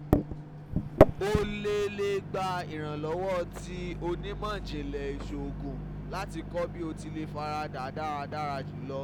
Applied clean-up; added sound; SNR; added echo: none; Microwave oven; -2 dB; none.